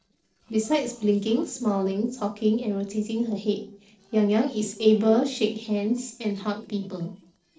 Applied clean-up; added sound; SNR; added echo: neural separator model SepFormer DNS4.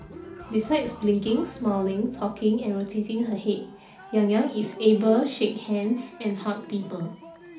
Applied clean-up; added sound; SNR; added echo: none; Cheering; 18 dB; reverberation time 0.4 s.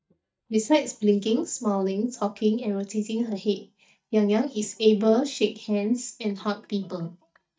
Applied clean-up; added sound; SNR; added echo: neural mask model DeepFilterNet 3.